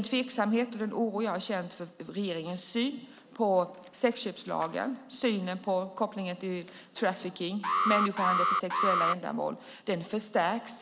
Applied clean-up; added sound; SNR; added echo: none; Alarm; -4 dB; none.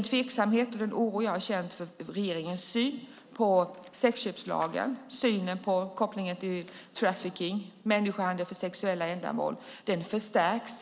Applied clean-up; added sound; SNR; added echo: none; none; none; none.